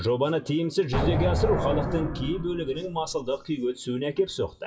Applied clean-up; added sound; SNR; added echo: classical method WPE with log-MMSE.